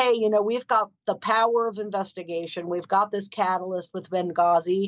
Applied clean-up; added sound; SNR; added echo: none; none; none; none.